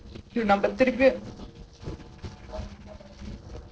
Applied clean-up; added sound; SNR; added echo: neural separator model SepFormer DNS4.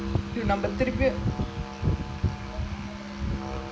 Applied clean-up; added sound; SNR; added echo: none; Musical instrument; 8 dB; none.